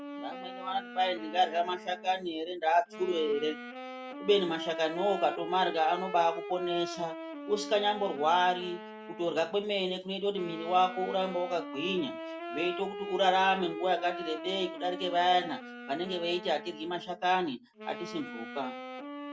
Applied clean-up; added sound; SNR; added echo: none; Wind instrument, woodwind instrument; 11 dB; none.